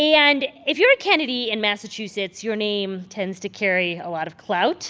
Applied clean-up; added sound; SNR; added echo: none; none; none; none.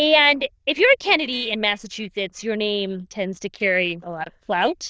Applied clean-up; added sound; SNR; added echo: neural diffusion model UNIVERSE++.